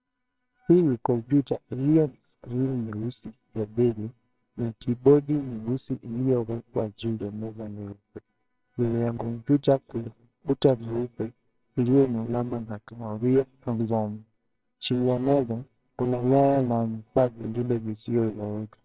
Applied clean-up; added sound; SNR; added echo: neural separator model SepFormer WHAMR!.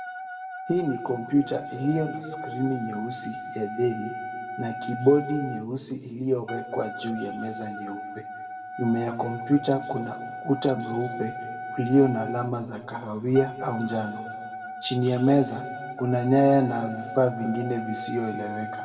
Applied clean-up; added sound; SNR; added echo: none; Wind instrument, woodwind instrument; 10 dB; reverberation time 1.7 s.